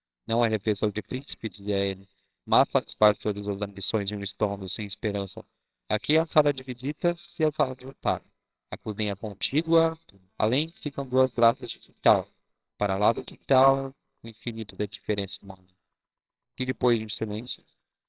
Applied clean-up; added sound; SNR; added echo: neural separator model SepFormer WHAMR!.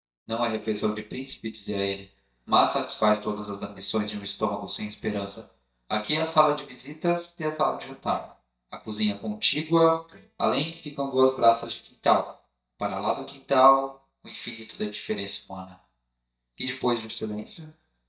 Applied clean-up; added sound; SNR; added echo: neural mask model DeepFilterNet 3.